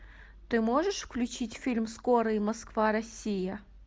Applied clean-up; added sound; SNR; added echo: none; none; none; none.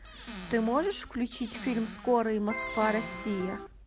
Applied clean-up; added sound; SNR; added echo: none; Squeak / Cupboard open or close + Electric guitar; 9 dB; none.